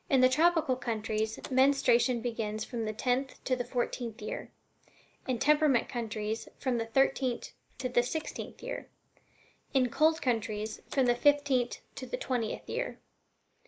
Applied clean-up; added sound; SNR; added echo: neural mask model Resemble Enhance denoiser.